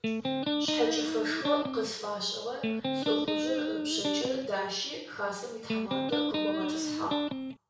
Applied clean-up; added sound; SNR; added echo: none; Electric guitar; -3 dB; reverberation time 0.6 s.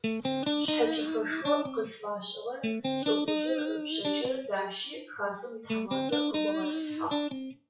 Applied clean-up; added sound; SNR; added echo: classical method WPE with log-MMSE.